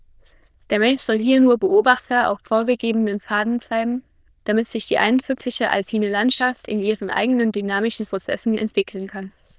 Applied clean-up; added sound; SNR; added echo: neural diffusion model UNIVERSE++.